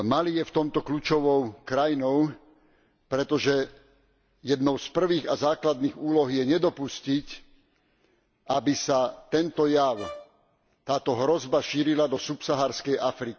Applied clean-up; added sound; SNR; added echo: none; Brass instrument; 18 dB; none.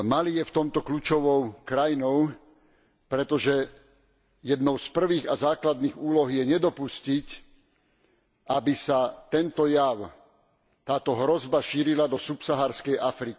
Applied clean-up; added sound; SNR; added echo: none; none; none; none.